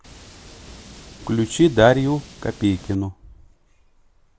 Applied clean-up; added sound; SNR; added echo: none; Water; 19 dB; none.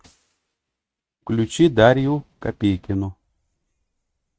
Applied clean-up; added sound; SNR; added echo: neural mask model RNNoise.